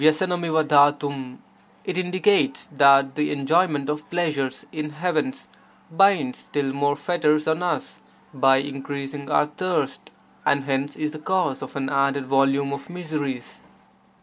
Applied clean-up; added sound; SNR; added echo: none; none; none; none.